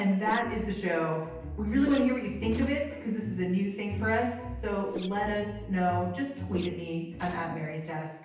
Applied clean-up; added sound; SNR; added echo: none; Whoosh, swoosh, swish; 17 dB; reverberation time 0.9 s.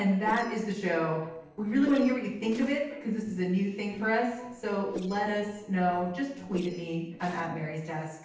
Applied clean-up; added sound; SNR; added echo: neural separator model SepFormer DNS4.